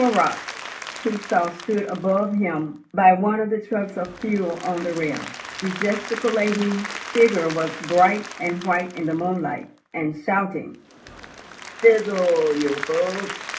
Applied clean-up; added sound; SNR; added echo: none; Applause / Crowd; 13 dB; reverberation time 0.3 s.